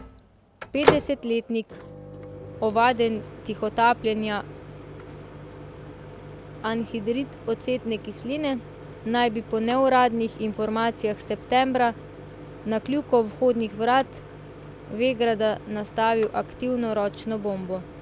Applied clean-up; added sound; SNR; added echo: none; Microwave oven; 10 dB; none.